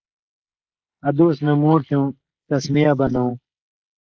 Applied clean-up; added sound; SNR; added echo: neural mask model Resemble Enhance denoiser.